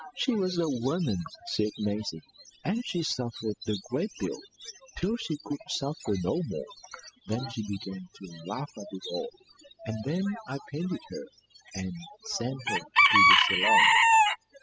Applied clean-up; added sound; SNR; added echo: classical method spectral subtraction.